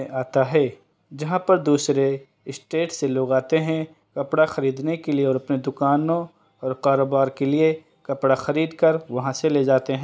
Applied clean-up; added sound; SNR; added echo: none; none; none; none.